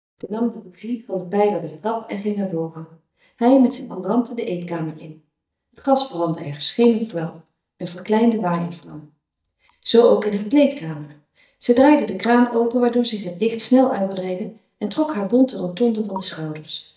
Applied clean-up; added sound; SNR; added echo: neural mask model DeepFilterNet 3.